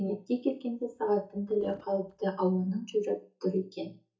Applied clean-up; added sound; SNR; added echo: neural mask model DeepFilterNet 3.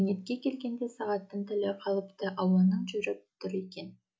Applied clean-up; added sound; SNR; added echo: none; none; none; none.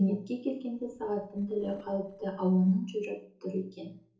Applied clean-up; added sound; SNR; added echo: neural separator model SepFormer DNS4.